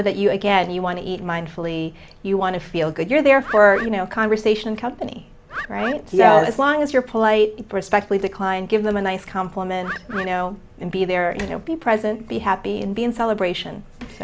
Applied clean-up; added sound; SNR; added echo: none; Bird; 11 dB; none.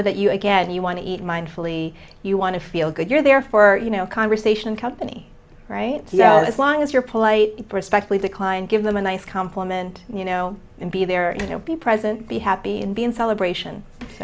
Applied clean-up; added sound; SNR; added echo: none; none; none; none.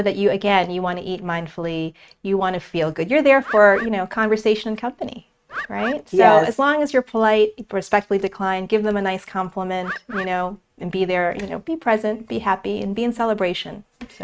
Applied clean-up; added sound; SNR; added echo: neural mask model RNNoise.